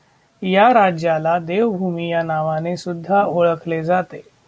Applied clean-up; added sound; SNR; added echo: none; none; none; none.